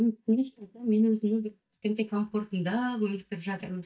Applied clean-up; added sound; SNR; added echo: neural mask model DeepFilterNet 3.